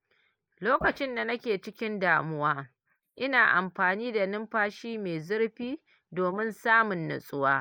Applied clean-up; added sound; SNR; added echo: neural mask model Resemble Enhance denoiser.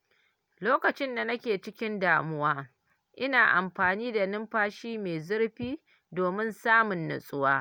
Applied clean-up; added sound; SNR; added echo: none; none; none; none.